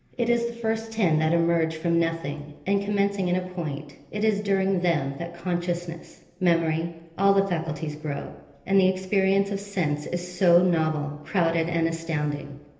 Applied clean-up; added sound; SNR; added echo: none; none; none; reverberation time 1.4 s.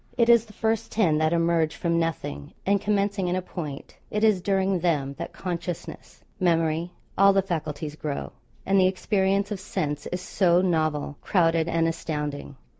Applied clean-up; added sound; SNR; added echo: none; none; none; none.